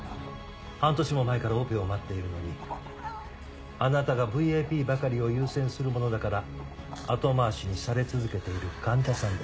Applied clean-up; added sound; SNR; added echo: none; none; none; none.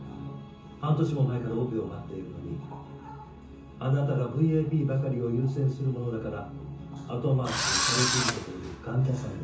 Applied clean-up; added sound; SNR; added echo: none; Engine / Drill; 0 dB; reverberation time 0.6 s.